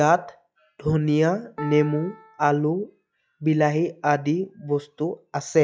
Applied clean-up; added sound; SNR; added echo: classical method log-MMSE.